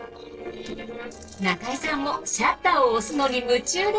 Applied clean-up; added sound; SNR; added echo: neural separator model SepFormer DNS4.